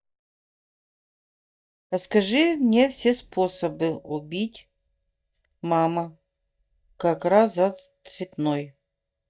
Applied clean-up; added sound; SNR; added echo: neural mask model DeepFilterNet 3.